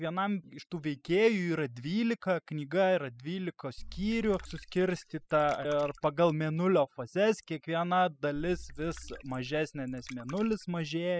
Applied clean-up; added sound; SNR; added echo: classical method spectral subtraction.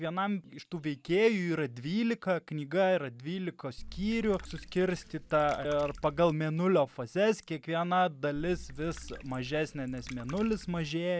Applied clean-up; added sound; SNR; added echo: none; Water / Liquid; 15 dB; none.